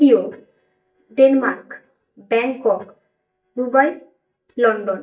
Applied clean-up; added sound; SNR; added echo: neural mask model DeepFilterNet 3.